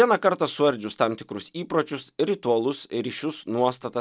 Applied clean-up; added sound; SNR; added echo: none; none; none; none.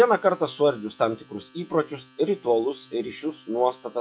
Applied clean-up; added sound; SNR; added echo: classical method log-MMSE.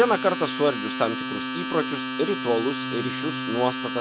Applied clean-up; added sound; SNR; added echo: none; Domestic sounds, home sounds; 4 dB; none.